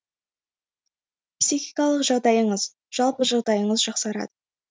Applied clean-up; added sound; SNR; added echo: none; none; none; none.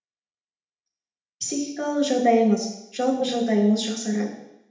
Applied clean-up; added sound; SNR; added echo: none; none; none; reverberation time 0.8 s.